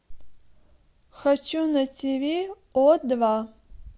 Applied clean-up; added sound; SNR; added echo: none; none; none; none.